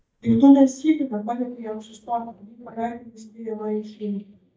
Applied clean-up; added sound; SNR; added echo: neural mask model DeepFilterNet 3.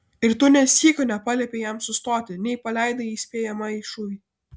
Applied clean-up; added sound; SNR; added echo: none; none; none; none.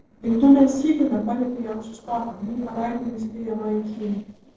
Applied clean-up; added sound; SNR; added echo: neural separator model SepFormer DNS4.